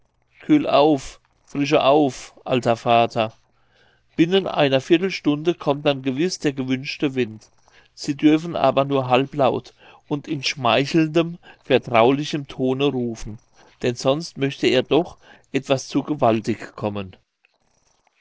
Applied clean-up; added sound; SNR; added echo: neural separator model SepFormer DNS4.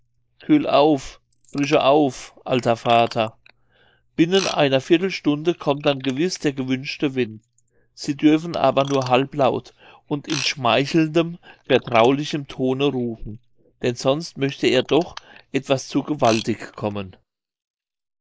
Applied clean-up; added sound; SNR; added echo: neural mask model Resemble Enhance denoiser.